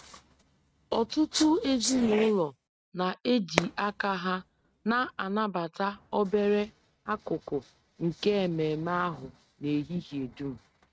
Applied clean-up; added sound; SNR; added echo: neural mask model RNNoise.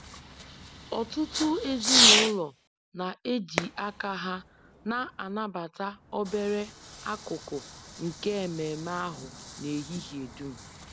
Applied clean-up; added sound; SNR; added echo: none; Fireworks; -1 dB; none.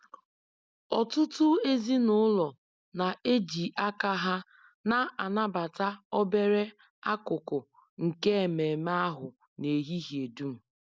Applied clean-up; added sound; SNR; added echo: none; none; none; none.